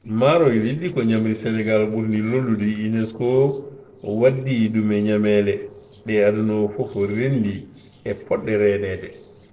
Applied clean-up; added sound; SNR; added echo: neural separator model SepFormer DNS4.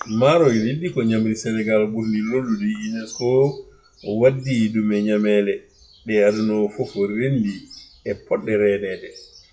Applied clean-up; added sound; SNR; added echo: classical method WPE with log-MMSE.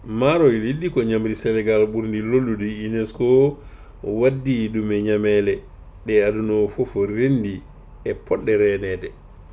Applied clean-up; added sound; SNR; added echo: none; none; none; none.